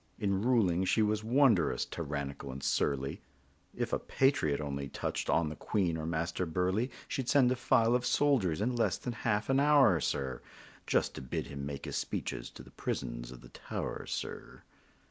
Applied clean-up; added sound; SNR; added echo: none; none; none; none.